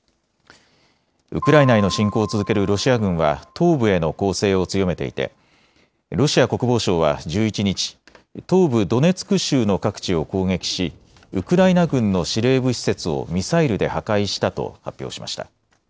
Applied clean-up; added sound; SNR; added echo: none; Piano; 15 dB; none.